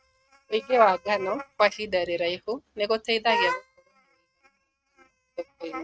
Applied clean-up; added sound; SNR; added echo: neural mask model RNNoise.